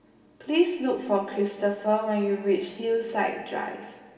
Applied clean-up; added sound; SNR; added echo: none; none; none; reverberation time 2.2 s.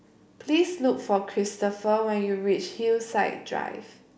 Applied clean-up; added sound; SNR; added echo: none; none; none; none.